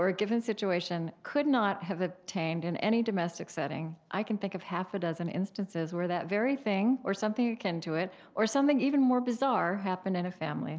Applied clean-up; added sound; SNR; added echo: none; none; none; none.